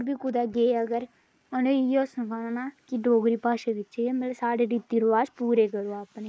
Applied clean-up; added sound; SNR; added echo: neural mask model Resemble Enhance denoiser.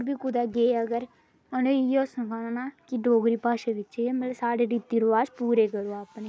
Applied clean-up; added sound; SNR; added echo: none; none; none; none.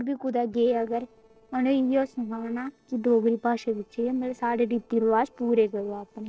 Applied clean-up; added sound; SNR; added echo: neural separator model SepFormer DNS4.